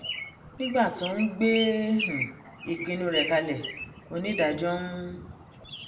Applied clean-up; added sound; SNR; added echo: none; Bird; 8 dB; reverberation time 0.7 s.